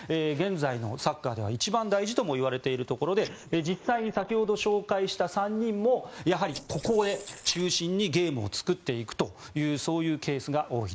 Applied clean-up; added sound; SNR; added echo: neural mask model Resemble Enhance denoiser.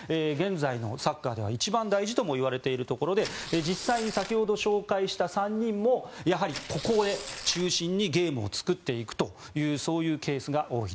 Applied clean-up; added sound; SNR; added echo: none; Tearing; 12 dB; none.